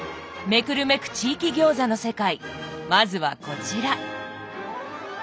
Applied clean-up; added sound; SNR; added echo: none; none; none; none.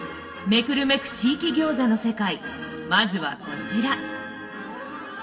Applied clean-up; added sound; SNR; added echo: none; none; none; reverberation time 3.0 s.